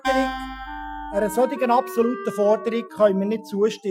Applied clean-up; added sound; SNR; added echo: classical method Wiener filter.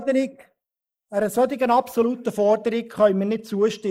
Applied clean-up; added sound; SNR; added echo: neural mask model Resemble Enhance denoiser.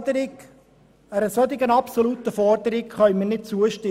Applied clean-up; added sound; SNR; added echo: none; none; none; none.